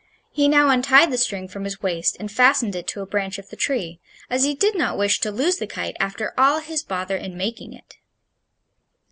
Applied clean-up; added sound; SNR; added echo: none; none; none; none.